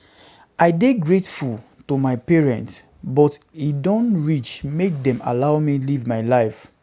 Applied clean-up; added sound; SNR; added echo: none; none; none; none.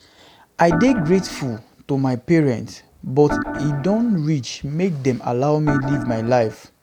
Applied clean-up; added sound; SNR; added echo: none; Organ; 7 dB; none.